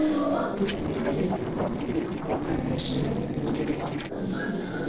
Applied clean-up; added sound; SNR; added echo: neural separator model SepFormer DNS4.